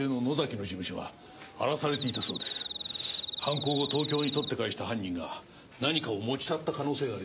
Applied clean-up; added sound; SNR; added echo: none; Cricket; 1 dB; none.